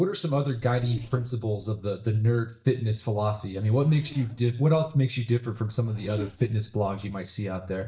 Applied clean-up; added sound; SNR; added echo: neural mask model DeepFilterNet 3.